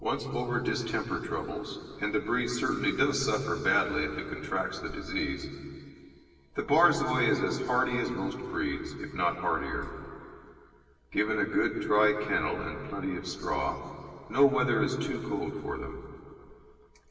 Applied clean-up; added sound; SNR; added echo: none; none; none; reverberation time 2.6 s.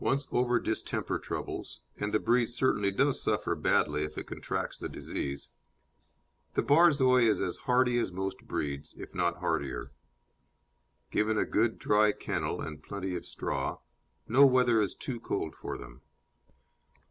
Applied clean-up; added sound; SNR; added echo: none; none; none; none.